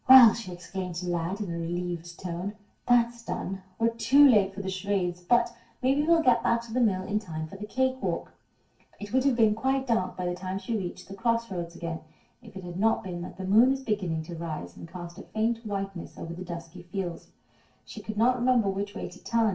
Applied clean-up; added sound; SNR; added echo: none; none; none; reverberation time 0.3 s.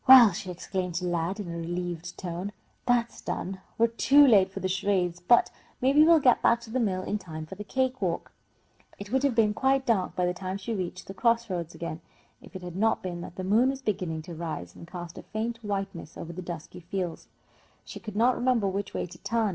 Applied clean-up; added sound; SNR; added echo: none; none; none; none.